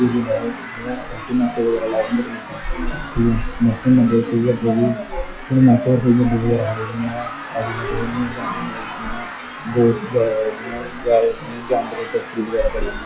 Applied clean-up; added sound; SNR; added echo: classical method log-MMSE.